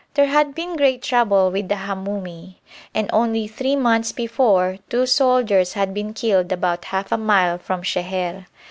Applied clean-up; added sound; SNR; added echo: none; none; none; none.